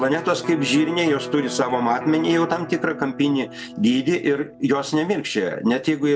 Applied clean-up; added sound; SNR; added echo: none; Electric guitar; 13 dB; none.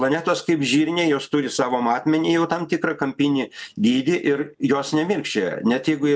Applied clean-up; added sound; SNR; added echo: none; none; none; none.